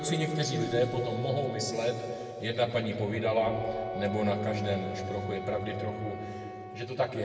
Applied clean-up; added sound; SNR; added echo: none; Wind instrument, woodwind instrument; 10 dB; reverberation time 2.2 s.